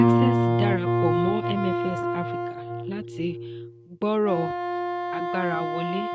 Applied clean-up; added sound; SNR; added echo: neural mask model RNNoise.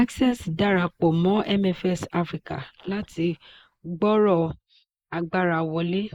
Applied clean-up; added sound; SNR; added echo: neural mask model Resemble Enhance denoiser.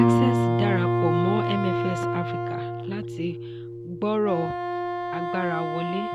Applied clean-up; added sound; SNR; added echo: none; Guitar + Wind instrument, woodwind instrument; -4 dB; none.